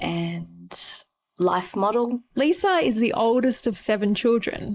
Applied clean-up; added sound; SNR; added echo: neural mask model Resemble Enhance denoiser.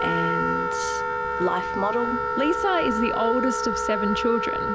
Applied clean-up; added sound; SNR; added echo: none; Wind instrument, woodwind instrument; 0 dB; none.